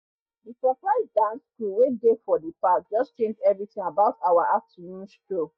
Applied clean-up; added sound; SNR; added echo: neural mask model DeepFilterNet 3.